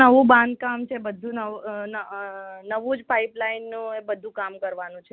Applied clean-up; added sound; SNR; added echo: none; none; none; none.